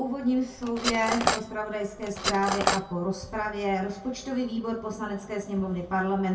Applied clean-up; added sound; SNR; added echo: none; Cutlery, silverware; 0 dB; reverberation time 0.3 s.